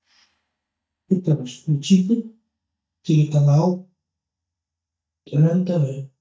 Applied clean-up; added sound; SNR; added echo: neural mask model DeepFilterNet 3.